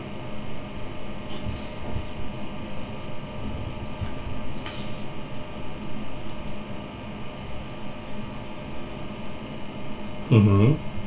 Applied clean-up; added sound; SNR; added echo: none; none; none; reverberation time 0.3 s.